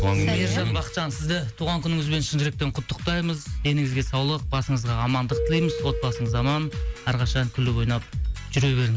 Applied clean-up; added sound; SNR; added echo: none; Keyboard (musical); 13 dB; none.